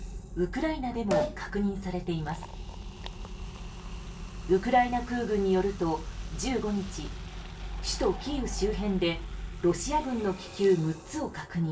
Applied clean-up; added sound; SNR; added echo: none; Liquid; 13 dB; reverberation time 0.2 s.